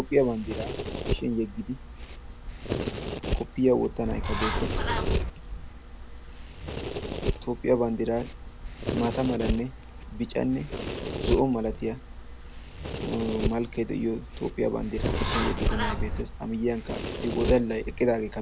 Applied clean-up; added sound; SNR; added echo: none; Domestic sounds, home sounds + Bird; 2 dB; none.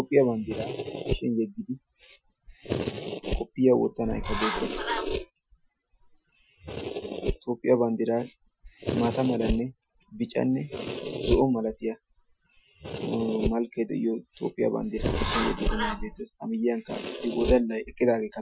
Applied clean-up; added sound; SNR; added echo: classical method Wiener filter.